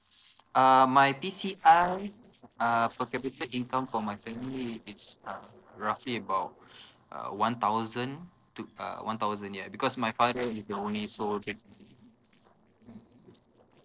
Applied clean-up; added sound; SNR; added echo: neural separator model SepFormer DNS4.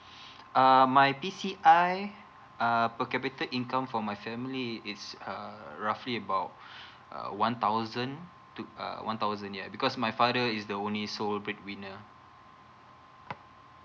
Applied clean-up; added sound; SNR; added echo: none; none; none; none.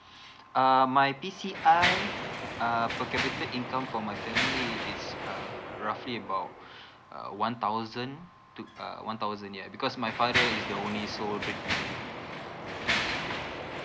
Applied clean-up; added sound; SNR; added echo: none; Mechanisms; 4 dB; none.